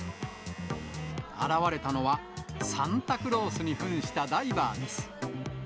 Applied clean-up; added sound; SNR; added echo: none; Domestic sounds, home sounds + Wind instrument, woodwind instrument; 17 dB; none.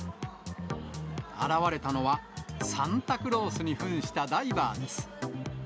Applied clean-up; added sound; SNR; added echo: none; none; none; none.